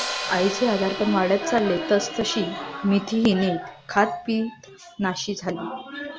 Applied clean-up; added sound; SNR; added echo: none; Hi-hat; 13 dB; none.